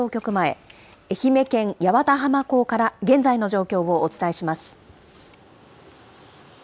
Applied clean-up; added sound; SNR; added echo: none; none; none; none.